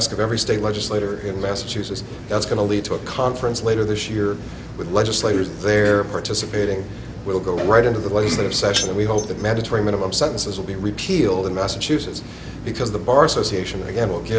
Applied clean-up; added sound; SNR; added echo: none; Keys jangling; 10 dB; none.